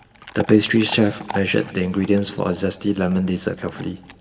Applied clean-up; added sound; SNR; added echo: none; Chewing, mastication / Dog; 19 dB; reverberation time 1.6 s.